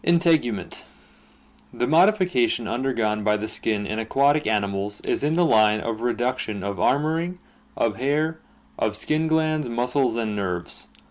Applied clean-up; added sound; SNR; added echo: none; none; none; none.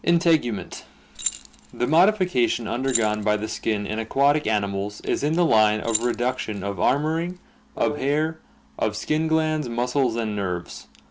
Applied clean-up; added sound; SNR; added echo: none; Brass instrument + Keys jangling; 13 dB; none.